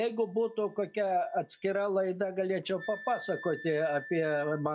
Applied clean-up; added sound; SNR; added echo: classical method log-MMSE.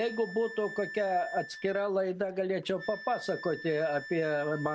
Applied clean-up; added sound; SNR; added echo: none; Wind instrument, woodwind instrument; 13 dB; none.